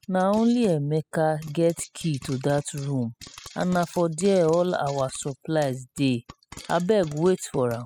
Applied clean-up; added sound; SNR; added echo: classical method spectral subtraction.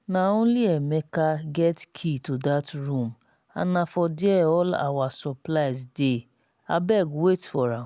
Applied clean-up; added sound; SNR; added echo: none; none; none; none.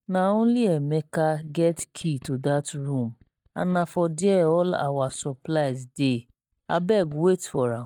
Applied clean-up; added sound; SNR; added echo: neural mask model DeepFilterNet 3.